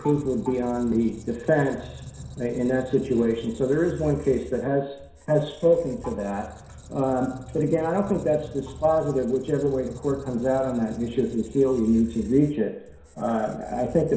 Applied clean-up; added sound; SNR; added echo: none; Squeak; 17 dB; reverberation time 0.7 s.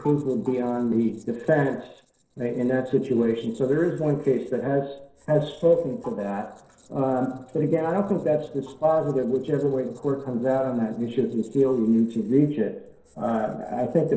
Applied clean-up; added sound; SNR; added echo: neural separator model SepFormer DNS4.